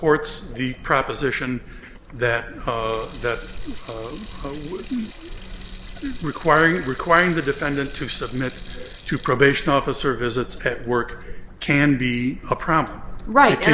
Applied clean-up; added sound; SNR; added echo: none; Sink (filling or washing); 20 dB; none.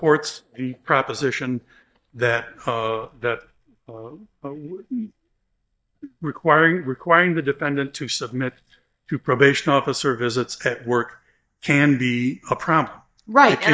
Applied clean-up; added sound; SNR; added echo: neural mask model DeepFilterNet 3.